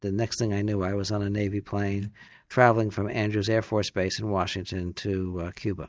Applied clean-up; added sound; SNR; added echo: neural mask model DeepFilterNet 3.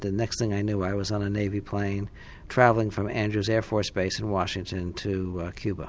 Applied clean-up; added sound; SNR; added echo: none; none; none; none.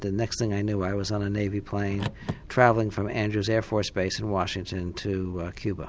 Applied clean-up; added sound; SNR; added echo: none; Car; 13 dB; none.